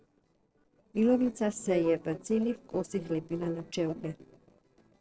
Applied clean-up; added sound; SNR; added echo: neural separator model SepFormer DNS4.